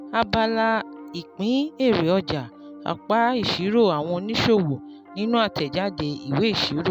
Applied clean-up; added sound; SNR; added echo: none; Piano; 18 dB; none.